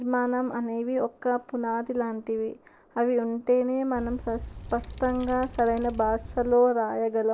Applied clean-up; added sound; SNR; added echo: none; Wind; 12 dB; none.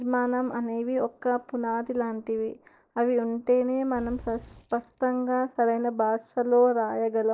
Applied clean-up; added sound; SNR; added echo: neural mask model DeepFilterNet 3.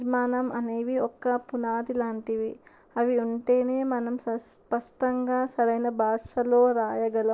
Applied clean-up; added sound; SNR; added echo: none; none; none; none.